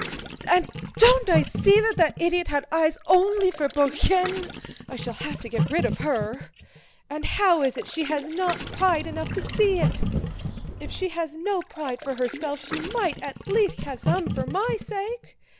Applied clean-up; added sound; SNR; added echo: none; Trickle, dribble / Chirp, tweet + Gurgling; 7 dB; none.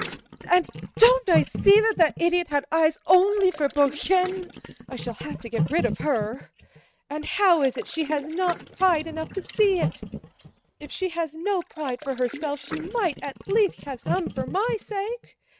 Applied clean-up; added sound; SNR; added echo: neural mask model RNNoise.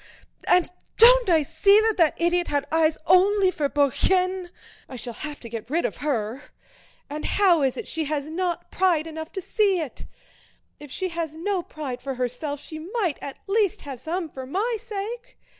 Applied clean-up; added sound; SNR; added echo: none; none; none; none.